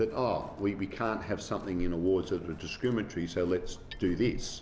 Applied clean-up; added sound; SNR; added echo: none; Crowd + Hammer; 20 dB; none.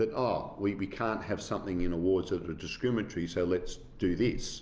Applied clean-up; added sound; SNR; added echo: none; none; none; none.